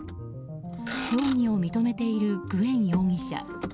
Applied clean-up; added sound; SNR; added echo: none; Motor vehicle (road); 14 dB; none.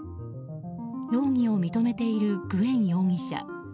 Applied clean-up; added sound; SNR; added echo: none; none; none; none.